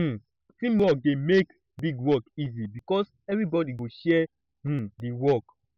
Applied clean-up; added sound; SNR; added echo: none; none; none; none.